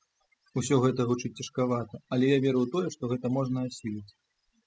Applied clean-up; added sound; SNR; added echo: classical method spectral subtraction.